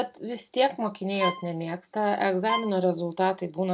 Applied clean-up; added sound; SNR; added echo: none; Bowed string instrument; 9 dB; none.